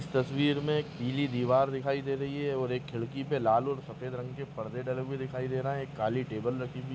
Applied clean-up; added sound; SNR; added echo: none; Strum; 15 dB; none.